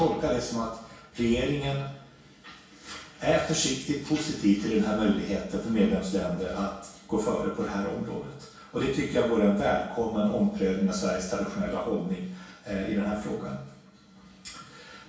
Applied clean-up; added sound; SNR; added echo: none; none; none; reverberation time 0.6 s.